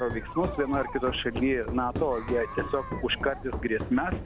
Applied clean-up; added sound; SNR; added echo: none; Run + Chatter; 7 dB; none.